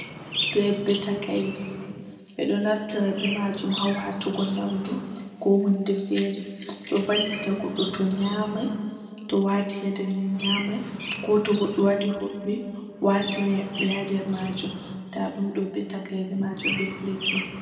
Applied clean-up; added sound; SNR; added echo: none; Chirp, tweet; 10 dB; reverberation time 1.9 s.